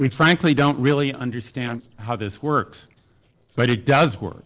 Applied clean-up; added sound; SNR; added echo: neural separator model SepFormer DNS4.